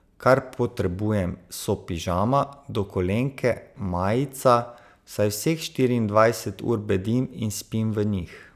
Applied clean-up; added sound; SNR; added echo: none; none; none; none.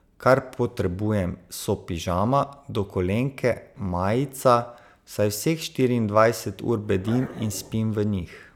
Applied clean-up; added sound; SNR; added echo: none; Growling; 16 dB; none.